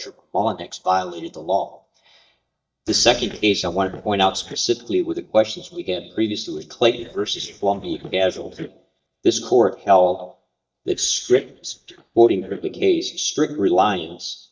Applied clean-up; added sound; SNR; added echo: neural mask model DeepFilterNet 3.